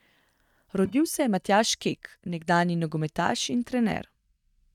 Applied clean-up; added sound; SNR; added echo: neural mask model DeepFilterNet 3.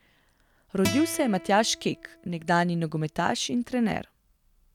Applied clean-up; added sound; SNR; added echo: none; Acoustic guitar; 11 dB; none.